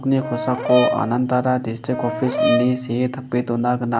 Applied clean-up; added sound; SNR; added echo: none; Brass instrument; 4 dB; none.